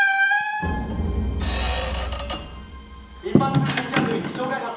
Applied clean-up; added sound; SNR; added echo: none; Squeak; -3 dB; reverberation time 2.8 s.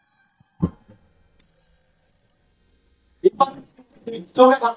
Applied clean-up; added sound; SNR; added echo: neural mask model DeepFilterNet 3.